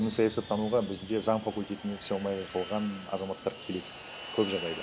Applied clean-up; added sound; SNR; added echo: none; Fixed-wing aircraft, airplane; 12 dB; none.